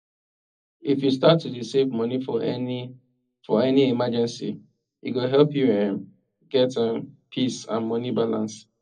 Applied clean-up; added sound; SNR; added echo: none; none; none; reverberation time 0.4 s.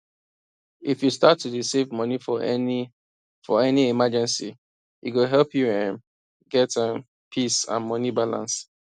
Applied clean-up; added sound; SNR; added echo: none; none; none; none.